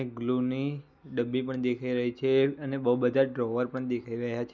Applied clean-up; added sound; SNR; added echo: none; none; none; none.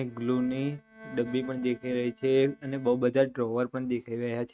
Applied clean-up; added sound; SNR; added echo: neural mask model RNNoise.